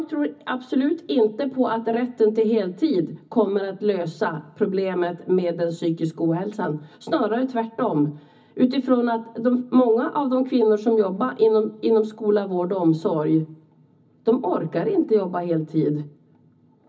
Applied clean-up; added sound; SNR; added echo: none; none; none; reverberation time 0.4 s.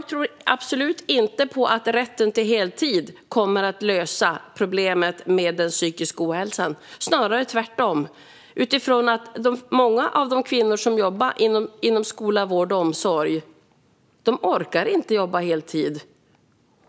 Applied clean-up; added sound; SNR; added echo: none; none; none; none.